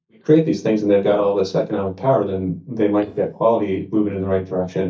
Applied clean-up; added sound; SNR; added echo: neural mask model DeepFilterNet 3.